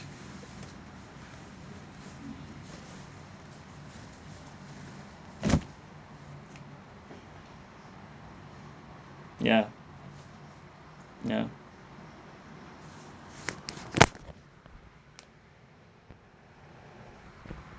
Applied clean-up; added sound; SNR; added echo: none; none; none; none.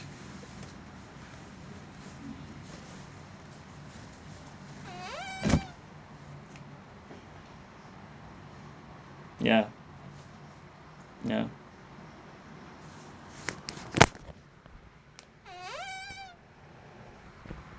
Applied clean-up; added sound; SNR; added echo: none; Cupboard open or close / Door; 7 dB; none.